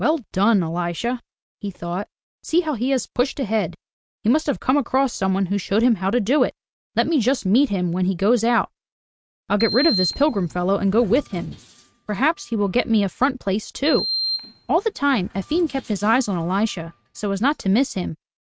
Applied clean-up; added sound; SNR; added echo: neural mask model RNNoise.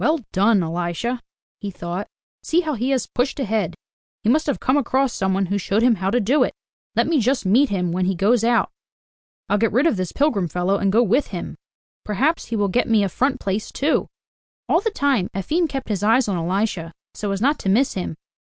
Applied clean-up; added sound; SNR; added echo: none; none; none; none.